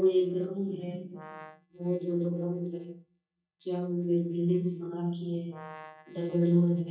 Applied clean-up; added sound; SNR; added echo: neural mask model DeepFilterNet 3.